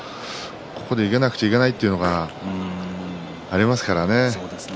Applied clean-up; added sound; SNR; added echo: none; Fart; 15 dB; none.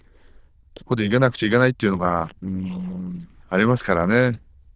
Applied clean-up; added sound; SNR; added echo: neural diffusion model UNIVERSE++.